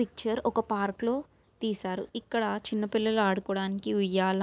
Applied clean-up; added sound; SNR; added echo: none; none; none; none.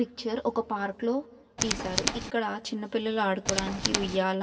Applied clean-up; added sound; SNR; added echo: none; Tools; 0 dB; reverberation time 1.8 s.